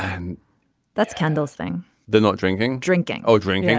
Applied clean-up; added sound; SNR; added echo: none; none; none; none.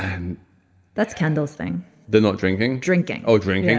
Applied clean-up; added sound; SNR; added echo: none; none; none; reverberation time 1.3 s.